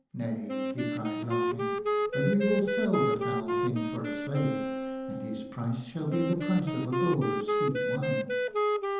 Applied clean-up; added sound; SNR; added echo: none; Wind instrument, woodwind instrument; -1 dB; reverberation time 0.9 s.